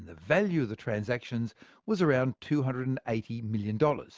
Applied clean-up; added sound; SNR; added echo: none; none; none; none.